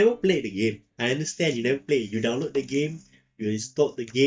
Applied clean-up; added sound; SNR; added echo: neural mask model DeepFilterNet 3.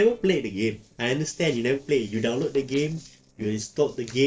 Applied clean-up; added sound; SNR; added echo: neural separator model SepFormer DNS4.